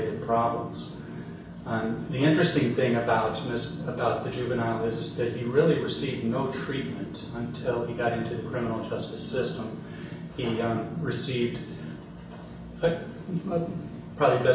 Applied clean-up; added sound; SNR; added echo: none; none; none; reverberation time 0.6 s.